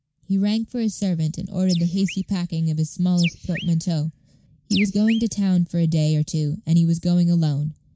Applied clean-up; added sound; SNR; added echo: neural mask model Resemble Enhance denoiser.